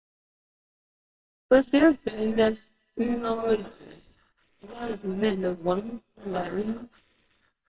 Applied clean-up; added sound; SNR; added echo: neural separator model SepFormer WHAMR!.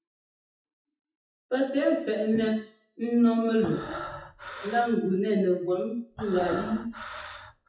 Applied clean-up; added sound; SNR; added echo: classical method WPE with log-MMSE.